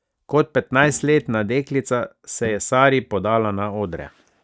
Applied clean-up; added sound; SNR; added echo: neural mask model DeepFilterNet 3.